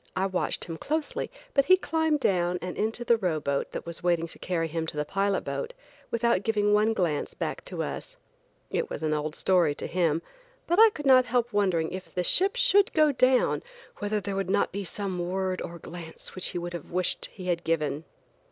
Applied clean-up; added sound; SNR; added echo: none; none; none; none.